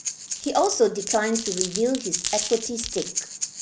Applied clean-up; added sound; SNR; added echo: none; Breathing + Glass; 5 dB; none.